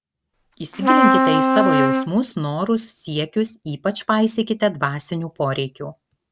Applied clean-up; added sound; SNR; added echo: none; Trumpet; -5 dB; none.